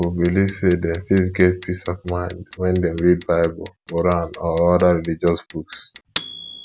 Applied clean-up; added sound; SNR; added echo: none; Clock; 18 dB; none.